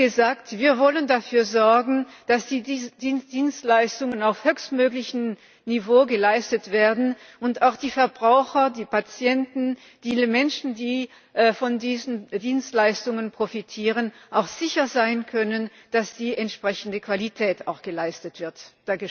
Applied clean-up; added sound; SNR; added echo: none; none; none; none.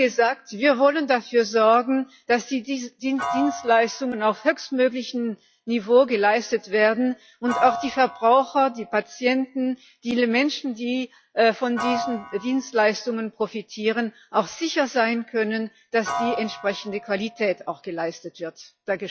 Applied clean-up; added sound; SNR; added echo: classical method log-MMSE.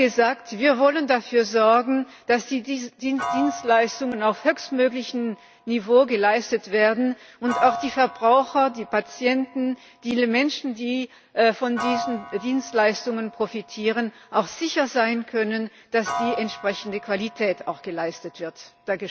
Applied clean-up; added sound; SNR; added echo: none; Piano; 14 dB; none.